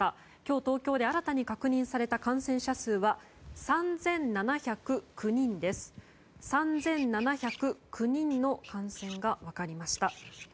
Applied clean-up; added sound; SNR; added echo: none; none; none; none.